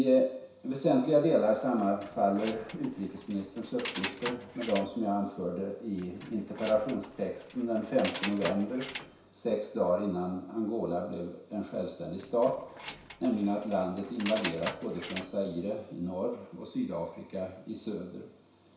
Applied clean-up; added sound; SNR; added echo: none; Keys jangling; 11 dB; reverberation time 0.6 s.